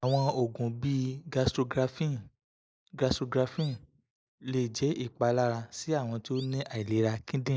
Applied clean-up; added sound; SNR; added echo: neural mask model Resemble Enhance denoiser.